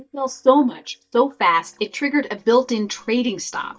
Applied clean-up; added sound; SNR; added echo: neural mask model DeepFilterNet 3.